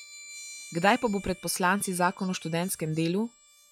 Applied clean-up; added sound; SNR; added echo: classical method log-MMSE.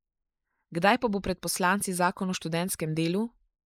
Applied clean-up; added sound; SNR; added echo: neural mask model Resemble Enhance denoiser.